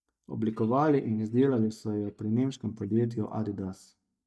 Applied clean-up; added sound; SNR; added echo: neural mask model DeepFilterNet 3.